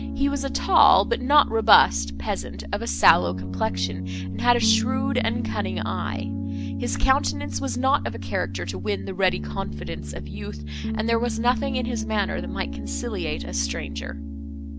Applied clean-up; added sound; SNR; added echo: none; Piano; 5 dB; none.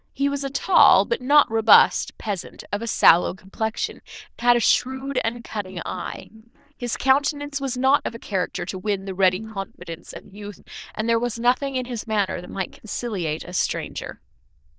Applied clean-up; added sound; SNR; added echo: neural diffusion model UNIVERSE++.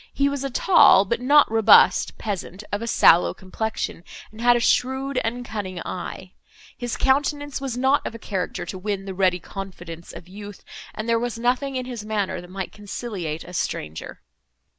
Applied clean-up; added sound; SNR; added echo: none; none; none; none.